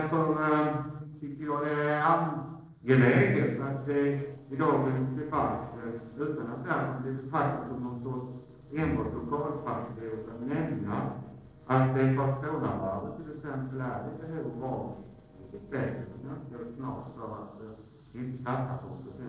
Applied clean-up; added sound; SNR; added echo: neural separator model SepFormer DNS4.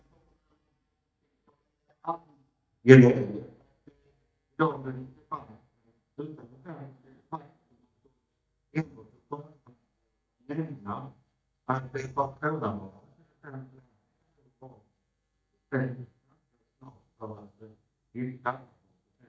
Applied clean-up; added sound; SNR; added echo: neural mask model DeepFilterNet 3.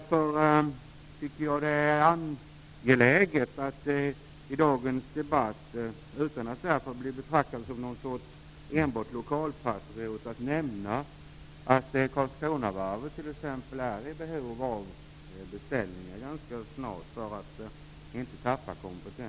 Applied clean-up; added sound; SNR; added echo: none; none; none; none.